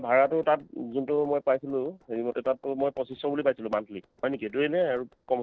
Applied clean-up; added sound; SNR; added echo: neural separator model SepFormer DNS4.